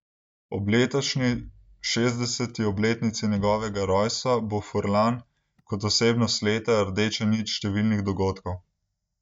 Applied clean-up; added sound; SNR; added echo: neural mask model DeepFilterNet 3.